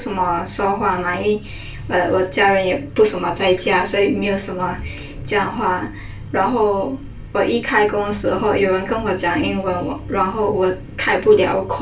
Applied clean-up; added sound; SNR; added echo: none; none; none; reverberation time 0.3 s.